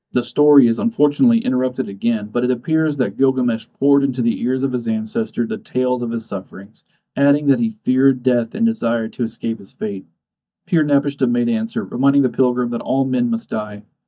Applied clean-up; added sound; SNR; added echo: neural mask model DeepFilterNet 3.